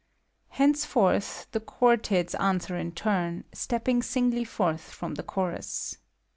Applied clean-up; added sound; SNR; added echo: none; none; none; none.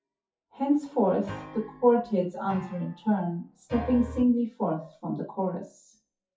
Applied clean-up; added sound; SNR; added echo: classical method WPE with log-MMSE.